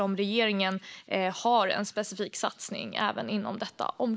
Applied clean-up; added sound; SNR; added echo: neural mask model Resemble Enhance denoiser.